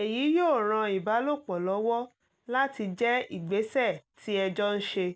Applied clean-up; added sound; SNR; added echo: none; none; none; none.